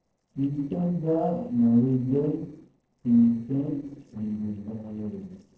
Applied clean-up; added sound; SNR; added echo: neural separator model SepFormer DNS4.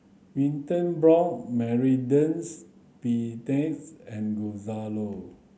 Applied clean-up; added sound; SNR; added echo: none; none; none; none.